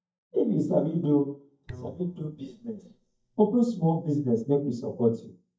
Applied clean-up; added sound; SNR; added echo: neural mask model DeepFilterNet 3.